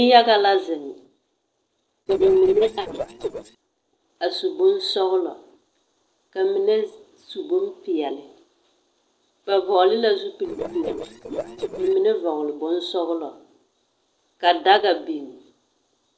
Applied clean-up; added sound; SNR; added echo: neural separator model SepFormer DNS4.